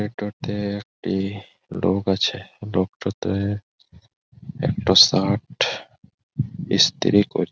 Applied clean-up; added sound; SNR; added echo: none; none; none; none.